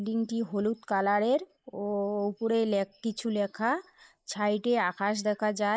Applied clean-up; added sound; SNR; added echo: neural mask model Resemble Enhance denoiser.